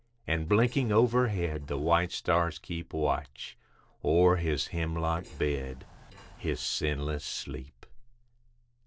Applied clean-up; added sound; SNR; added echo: neural separator model SepFormer DNS4.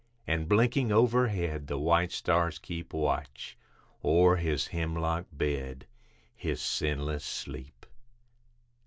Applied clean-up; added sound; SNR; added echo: none; none; none; none.